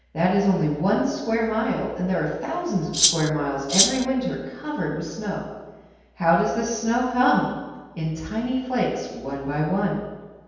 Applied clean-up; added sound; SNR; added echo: none; Rattle (instrument); -3 dB; reverberation time 1.2 s.